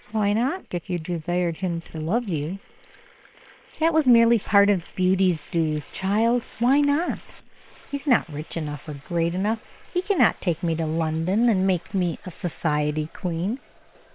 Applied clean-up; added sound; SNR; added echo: neural separator model SepFormer WHAM!.